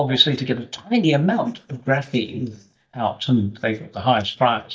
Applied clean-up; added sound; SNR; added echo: neural mask model DeepFilterNet 3.